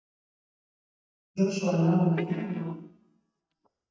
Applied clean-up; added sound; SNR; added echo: neural mask model DeepFilterNet 3.